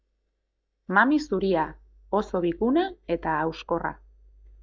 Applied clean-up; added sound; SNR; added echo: neural mask model DeepFilterNet 3.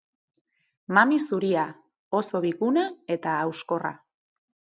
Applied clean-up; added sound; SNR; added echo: none; none; none; none.